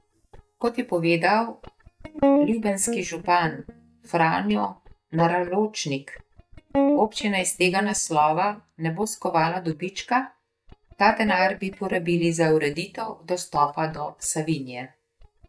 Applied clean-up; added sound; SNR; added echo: neural mask model DeepFilterNet 3.